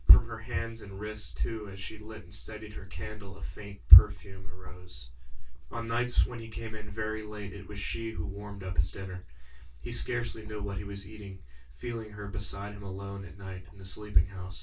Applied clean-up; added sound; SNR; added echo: none; none; none; reverberation time 0.1 s.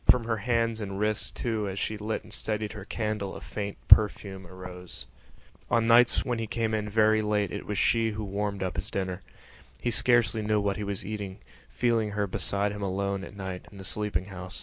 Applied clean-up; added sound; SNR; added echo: none; none; none; none.